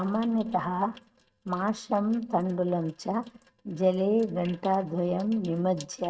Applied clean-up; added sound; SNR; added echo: neural mask model RNNoise.